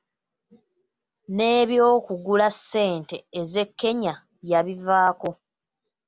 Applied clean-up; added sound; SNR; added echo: none; none; none; none.